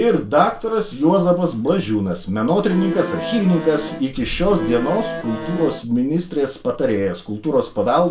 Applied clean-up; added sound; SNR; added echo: none; Accordion; 7 dB; reverberation time 0.3 s.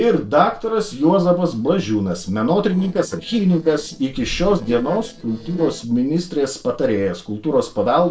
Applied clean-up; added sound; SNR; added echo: neural separator model SepFormer DNS4.